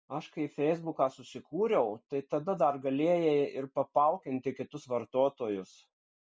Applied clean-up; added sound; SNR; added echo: none; none; none; none.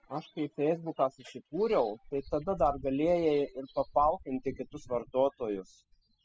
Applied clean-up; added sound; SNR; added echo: classical method spectral subtraction.